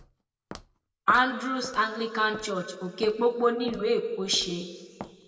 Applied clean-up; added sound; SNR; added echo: none; Walk, footsteps; 19 dB; reverberation time 1.4 s.